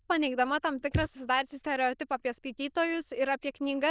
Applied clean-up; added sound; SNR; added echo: neural diffusion model UNIVERSE++.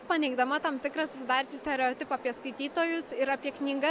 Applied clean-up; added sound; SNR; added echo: none; none; none; none.